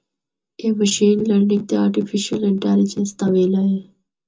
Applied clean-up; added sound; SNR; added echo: none; none; none; reverberation time 0.2 s.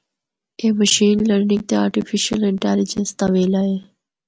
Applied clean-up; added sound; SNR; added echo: none; none; none; none.